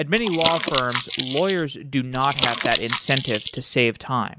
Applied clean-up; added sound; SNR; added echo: none; Crumpling, crinkling; 4 dB; none.